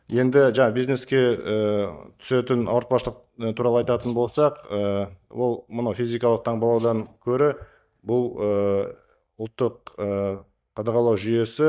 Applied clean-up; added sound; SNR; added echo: neural mask model DeepFilterNet 3.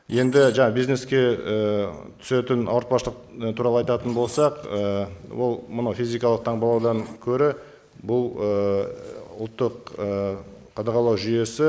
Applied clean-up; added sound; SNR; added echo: neural mask model Resemble Enhance denoiser.